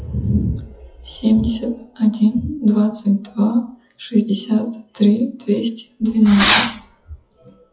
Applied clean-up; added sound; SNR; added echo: classical method WPE with log-MMSE.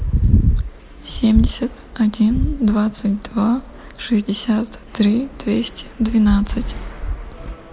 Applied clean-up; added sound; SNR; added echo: none; none; none; none.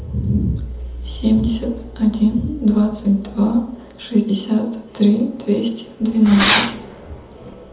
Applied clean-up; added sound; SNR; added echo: none; Fireworks; 3 dB; reverberation time 0.7 s.